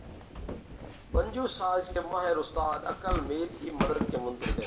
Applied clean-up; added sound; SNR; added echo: none; Walk, footsteps; 3 dB; reverberation time 0.7 s.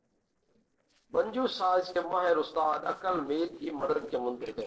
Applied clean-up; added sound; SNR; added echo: neural separator model SepFormer DNS4.